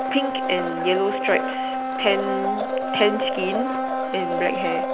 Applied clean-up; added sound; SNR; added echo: none; Domestic sounds, home sounds; 0 dB; none.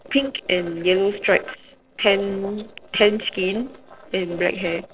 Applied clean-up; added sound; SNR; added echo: neural separator model SepFormer DNS4.